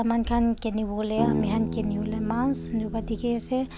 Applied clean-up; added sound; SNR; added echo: none; Bass guitar; 7 dB; none.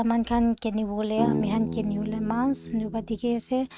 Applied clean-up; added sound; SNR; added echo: neural mask model RNNoise.